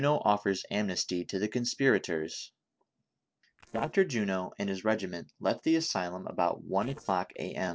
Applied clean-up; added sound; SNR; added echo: neural separator model SepFormer DNS4.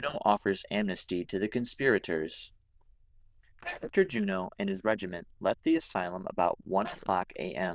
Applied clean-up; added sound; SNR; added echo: neural diffusion model UNIVERSE++.